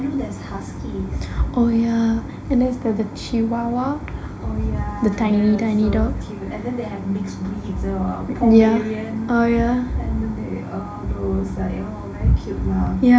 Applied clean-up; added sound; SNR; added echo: none; none; none; reverberation time 0.4 s.